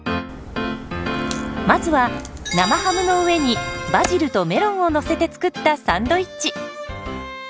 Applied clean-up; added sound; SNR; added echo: none; Crack; 13 dB; none.